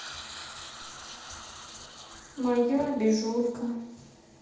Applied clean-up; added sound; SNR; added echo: neural separator model SepFormer DNS4.